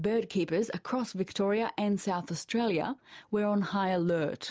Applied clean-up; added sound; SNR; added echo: none; none; none; none.